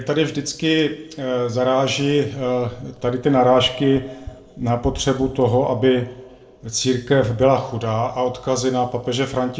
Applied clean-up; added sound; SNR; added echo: neural separator model SepFormer DNS4.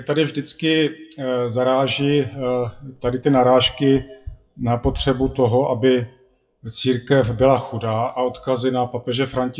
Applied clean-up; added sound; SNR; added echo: classical method WPE with log-MMSE.